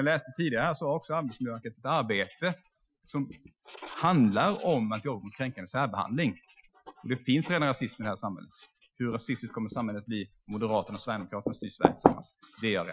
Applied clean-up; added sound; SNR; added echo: classical method Wiener filter.